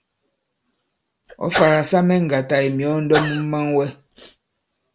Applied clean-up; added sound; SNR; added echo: none; Sneeze / Cough; 9 dB; none.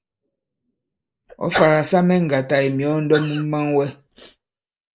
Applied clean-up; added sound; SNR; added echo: neural mask model Resemble Enhance denoiser.